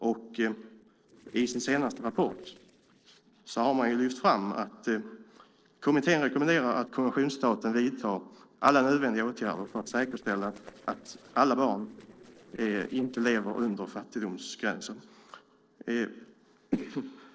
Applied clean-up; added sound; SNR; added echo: neural separator model SepFormer DNS4.